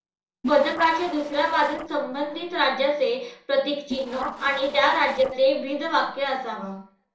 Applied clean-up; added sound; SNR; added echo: neural separator model SepFormer DNS4.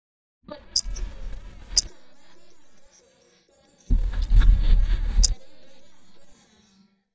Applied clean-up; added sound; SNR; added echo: neural mask model DeepFilterNet 3.